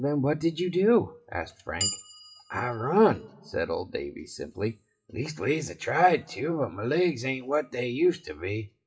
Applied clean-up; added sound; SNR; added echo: classical method WPE with log-MMSE.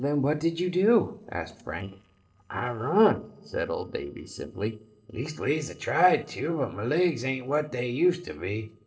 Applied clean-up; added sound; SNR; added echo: neural separator model SepFormer DNS4.